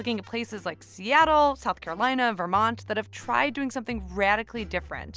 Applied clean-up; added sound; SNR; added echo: none; none; none; none.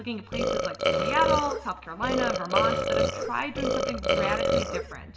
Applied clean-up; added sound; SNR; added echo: none; Burping, eructation; -4 dB; reverberation time 1.7 s.